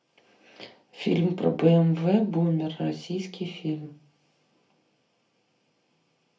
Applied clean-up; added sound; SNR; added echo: none; none; none; reverberation time 0.3 s.